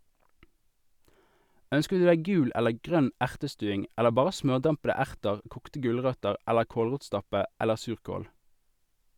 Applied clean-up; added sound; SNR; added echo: none; none; none; none.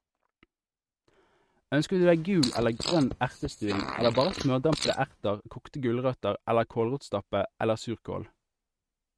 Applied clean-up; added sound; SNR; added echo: neural mask model RNNoise.